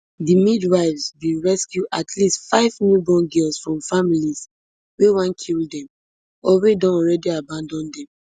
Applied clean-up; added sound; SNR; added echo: none; none; none; none.